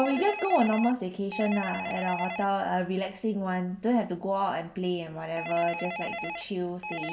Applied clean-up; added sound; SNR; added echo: none; Telephone; 10 dB; none.